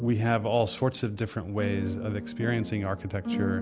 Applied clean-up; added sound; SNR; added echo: none; none; none; none.